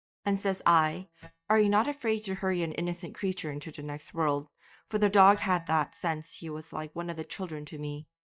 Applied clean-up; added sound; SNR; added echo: neural mask model DeepFilterNet 3.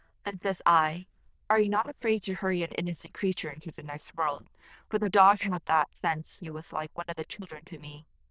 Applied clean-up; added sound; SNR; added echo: neural diffusion model UNIVERSE++.